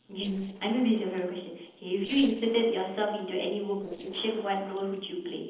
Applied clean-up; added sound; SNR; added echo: neural separator model SepFormer DNS4.